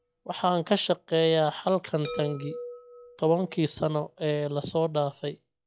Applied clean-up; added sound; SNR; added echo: classical method log-MMSE.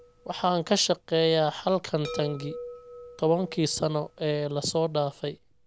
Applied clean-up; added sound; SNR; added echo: none; Chime; 17 dB; none.